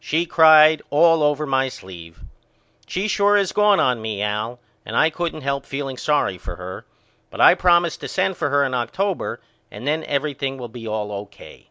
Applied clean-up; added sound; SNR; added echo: none; none; none; none.